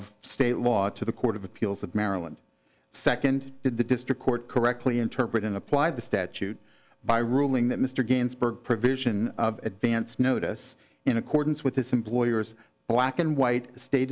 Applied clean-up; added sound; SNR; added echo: none; none; none; none.